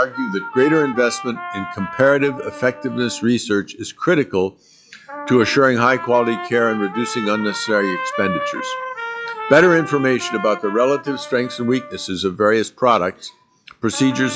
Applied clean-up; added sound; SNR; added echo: classical method log-MMSE.